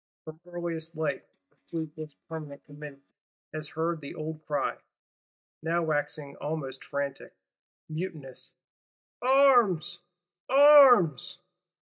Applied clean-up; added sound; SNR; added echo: neural mask model DeepFilterNet 3.